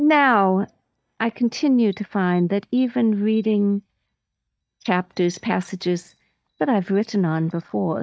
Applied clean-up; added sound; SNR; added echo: neural mask model DeepFilterNet 3.